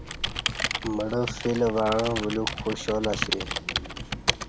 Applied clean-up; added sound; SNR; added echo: none; Computer keyboard; 3 dB; none.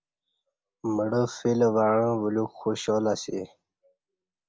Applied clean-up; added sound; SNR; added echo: none; none; none; none.